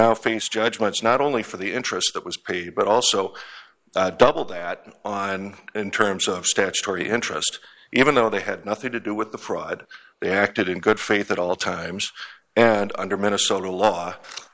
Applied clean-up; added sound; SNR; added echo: neural mask model Resemble Enhance denoiser.